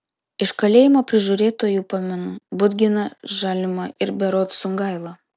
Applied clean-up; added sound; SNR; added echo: none; none; none; none.